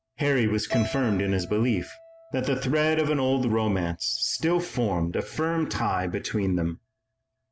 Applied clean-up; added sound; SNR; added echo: none; Keyboard (musical); 18 dB; none.